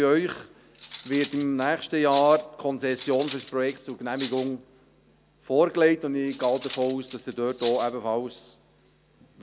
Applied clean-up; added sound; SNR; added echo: none; Cutlery, silverware; 17 dB; none.